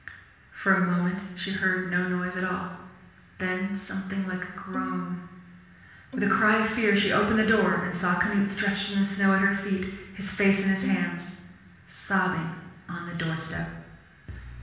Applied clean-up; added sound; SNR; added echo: none; Bowed string instrument; 11 dB; reverberation time 1.1 s.